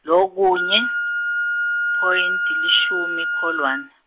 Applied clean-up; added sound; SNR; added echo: none; Wind instrument, woodwind instrument; 0 dB; none.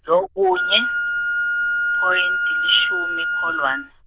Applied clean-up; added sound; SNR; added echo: neural diffusion model UNIVERSE++.